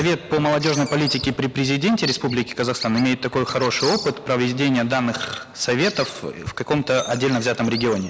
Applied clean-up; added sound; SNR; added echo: none; Bird vocalization, bird call, bird song; 14 dB; none.